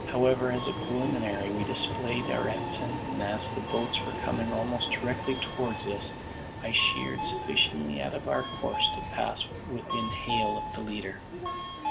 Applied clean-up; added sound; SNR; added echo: none; Subway, metro, underground; 3 dB; none.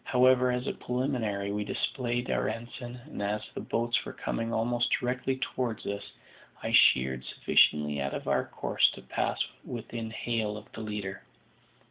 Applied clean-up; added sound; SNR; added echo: none; none; none; none.